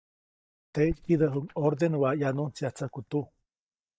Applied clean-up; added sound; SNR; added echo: neural mask model DeepFilterNet 3.